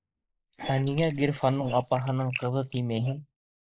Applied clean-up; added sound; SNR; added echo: neural mask model Resemble Enhance denoiser.